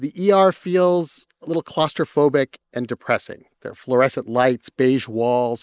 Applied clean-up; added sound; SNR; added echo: neural mask model Resemble Enhance denoiser.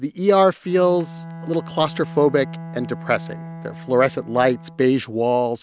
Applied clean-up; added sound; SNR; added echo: none; Bowed string instrument; 16 dB; none.